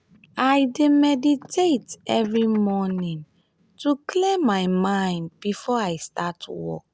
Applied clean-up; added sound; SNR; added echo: none; none; none; none.